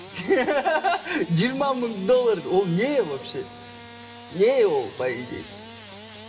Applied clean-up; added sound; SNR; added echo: none; Engine starting / Sawing; 17 dB; reverberation time 2.0 s.